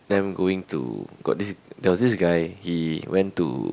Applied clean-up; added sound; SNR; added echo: none; none; none; none.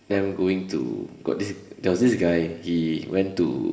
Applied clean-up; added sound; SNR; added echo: none; none; none; reverberation time 1.1 s.